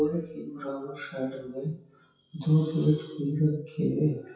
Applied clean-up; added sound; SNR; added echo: classical method WPE with log-MMSE.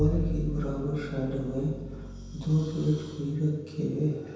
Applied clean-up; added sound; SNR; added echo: none; Bowed string instrument; 7 dB; reverberation time 1.2 s.